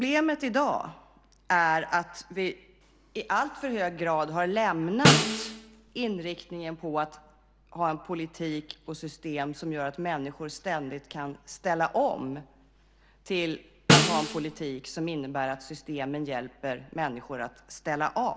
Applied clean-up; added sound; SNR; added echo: none; Snare drum; -4 dB; none.